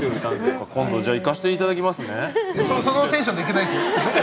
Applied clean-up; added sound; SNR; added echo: none; Fireworks; 16 dB; none.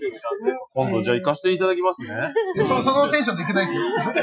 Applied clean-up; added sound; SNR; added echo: classical method Wiener filter.